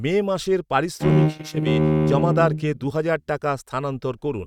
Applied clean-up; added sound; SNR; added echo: neural mask model RNNoise.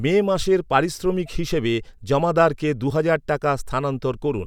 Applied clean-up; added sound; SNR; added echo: none; none; none; none.